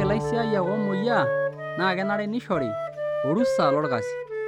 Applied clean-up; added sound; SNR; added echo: none; Bowed string instrument + Wind instrument, woodwind instrument; 1 dB; none.